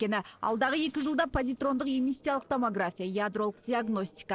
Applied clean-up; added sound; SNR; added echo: neural separator model SepFormer DNS4.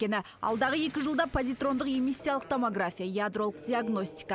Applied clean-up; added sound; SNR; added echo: none; none; none; none.